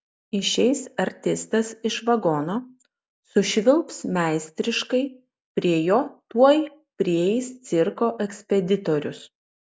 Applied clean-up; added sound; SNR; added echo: none; none; none; none.